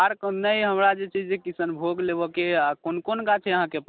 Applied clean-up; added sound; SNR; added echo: none; none; none; none.